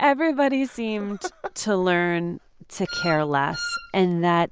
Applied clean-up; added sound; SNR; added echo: none; Wind instrument, woodwind instrument; 9 dB; none.